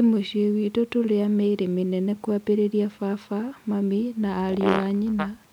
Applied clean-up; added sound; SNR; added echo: none; Fart; 8 dB; none.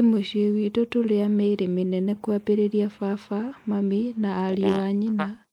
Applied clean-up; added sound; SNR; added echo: neural mask model Resemble Enhance denoiser.